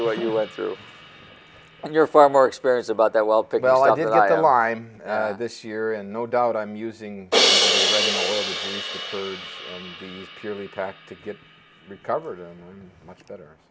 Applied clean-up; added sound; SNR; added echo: none; Crash cymbal; 6 dB; none.